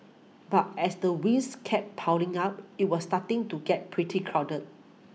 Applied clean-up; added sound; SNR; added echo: none; none; none; none.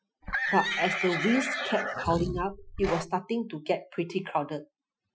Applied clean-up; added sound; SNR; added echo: classical method Wiener filter.